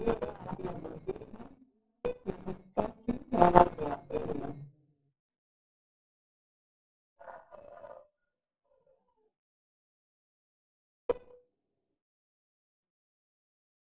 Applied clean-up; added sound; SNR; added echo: neural separator model SepFormer DNS4.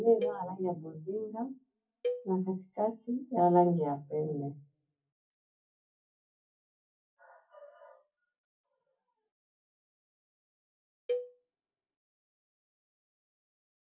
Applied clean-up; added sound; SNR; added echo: none; Cowbell; 6 dB; reverberation time 0.3 s.